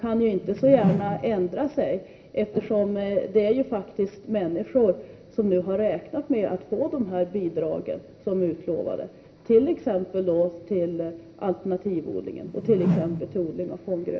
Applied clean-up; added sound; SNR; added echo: none; Whoosh, swoosh, swish; 3 dB; reverberation time 0.9 s.